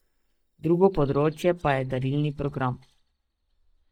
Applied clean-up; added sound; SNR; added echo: neural mask model DeepFilterNet 3.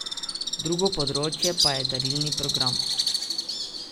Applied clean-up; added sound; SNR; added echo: none; Bird; -4 dB; none.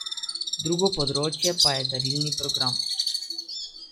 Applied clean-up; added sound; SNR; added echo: classical method log-MMSE.